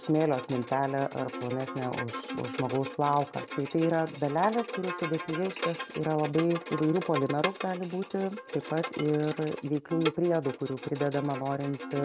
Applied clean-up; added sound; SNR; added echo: none; Bowed string instrument; 9 dB; none.